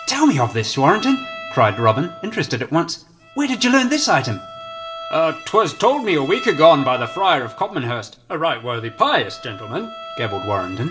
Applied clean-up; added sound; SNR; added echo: none; Bowed string instrument; 15 dB; reverberation time 0.4 s.